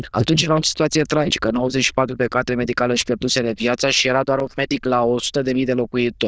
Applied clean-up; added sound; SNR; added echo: neural diffusion model UNIVERSE++.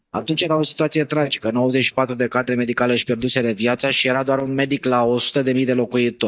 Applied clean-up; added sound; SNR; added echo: neural mask model DeepFilterNet 3.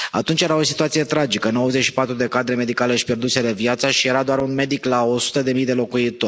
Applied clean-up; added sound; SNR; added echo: none; none; none; none.